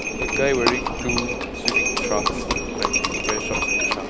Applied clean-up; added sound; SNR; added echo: none; Livestock, farm animals, working animals; -5 dB; none.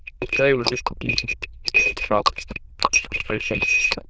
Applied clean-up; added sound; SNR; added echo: neural diffusion model UNIVERSE++.